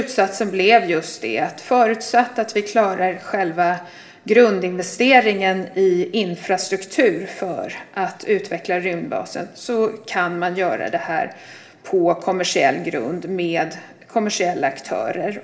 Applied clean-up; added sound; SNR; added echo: none; none; none; reverberation time 2.5 s.